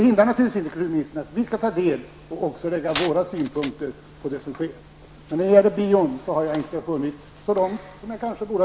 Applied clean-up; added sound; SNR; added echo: none; Glass; 11 dB; none.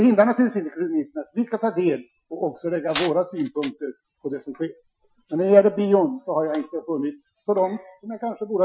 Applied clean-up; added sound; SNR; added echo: classical method Wiener filter.